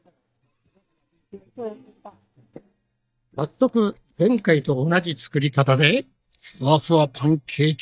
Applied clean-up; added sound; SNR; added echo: neural mask model DeepFilterNet 3.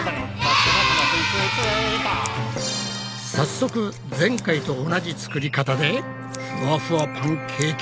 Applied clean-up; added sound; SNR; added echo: none; Scissors; 15 dB; none.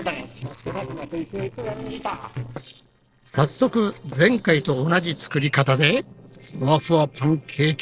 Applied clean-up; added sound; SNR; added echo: neural separator model SepFormer DNS4.